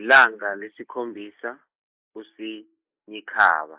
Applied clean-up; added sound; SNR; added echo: neural mask model Resemble Enhance denoiser.